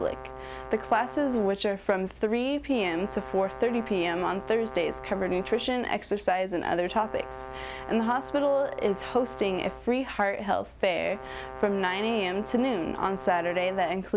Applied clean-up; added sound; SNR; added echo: none; Brass instrument; 14 dB; none.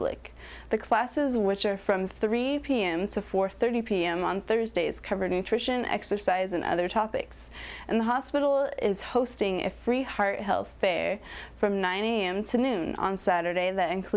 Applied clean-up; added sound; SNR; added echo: none; none; none; none.